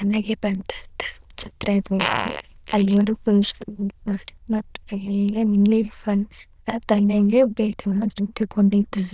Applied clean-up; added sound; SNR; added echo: neural diffusion model UNIVERSE++.